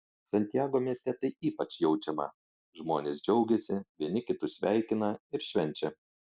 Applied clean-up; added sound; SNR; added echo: none; none; none; none.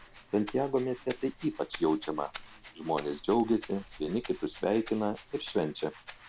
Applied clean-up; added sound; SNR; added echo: none; Rattle (instrument); 17 dB; none.